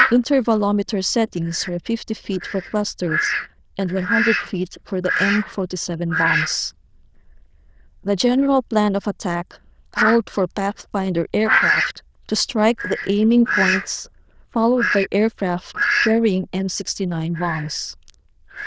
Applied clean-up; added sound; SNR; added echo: neural diffusion model UNIVERSE++.